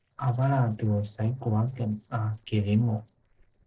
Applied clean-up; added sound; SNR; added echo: neural separator model SepFormer DNS4.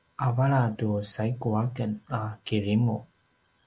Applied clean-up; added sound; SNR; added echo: none; none; none; none.